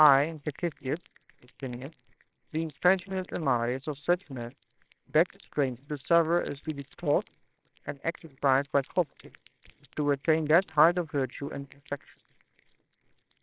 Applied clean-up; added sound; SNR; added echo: neural separator model SepFormer WHAMR!.